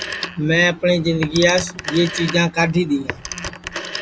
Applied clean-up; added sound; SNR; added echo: none; Telephone; 11 dB; none.